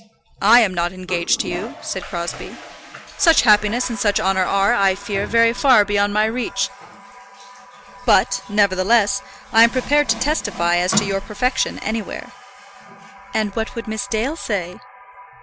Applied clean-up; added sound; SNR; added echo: none; Water tap, faucet; 15 dB; none.